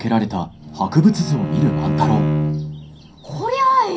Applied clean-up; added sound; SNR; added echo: none; Bowed string instrument; 3 dB; reverberation time 0.3 s.